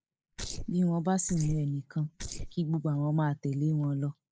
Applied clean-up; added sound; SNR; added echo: neural mask model Resemble Enhance denoiser.